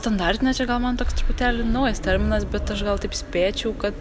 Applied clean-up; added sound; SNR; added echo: none; none; none; none.